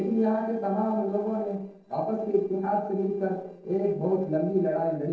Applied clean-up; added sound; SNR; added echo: neural separator model SepFormer DNS4.